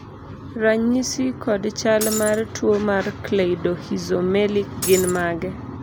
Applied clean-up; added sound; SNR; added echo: none; Shatter; 7 dB; none.